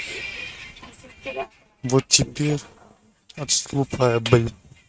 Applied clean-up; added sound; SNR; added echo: neural mask model RNNoise.